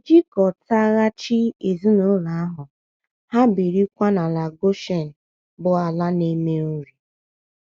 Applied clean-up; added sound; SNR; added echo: none; none; none; none.